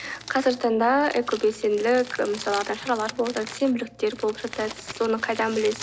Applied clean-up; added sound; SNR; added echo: none; Crumpling, crinkling; 16 dB; none.